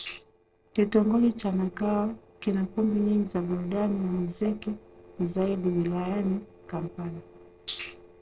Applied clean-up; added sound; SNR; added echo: neural separator model SepFormer DNS4.